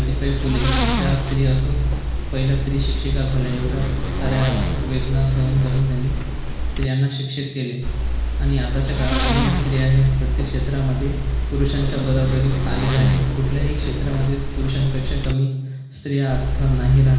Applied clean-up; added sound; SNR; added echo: none; Zipper (clothing); 1 dB; reverberation time 1.1 s.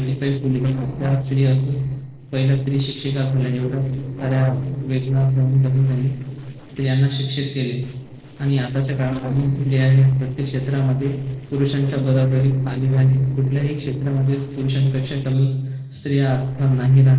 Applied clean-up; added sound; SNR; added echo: neural separator model SepFormer DNS4.